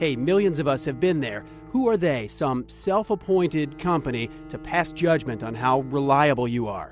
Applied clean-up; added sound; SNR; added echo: none; Piano + Bowed string instrument; 18 dB; none.